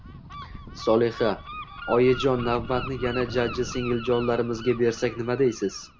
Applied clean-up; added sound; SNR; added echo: none; Gull, seagull; 12 dB; none.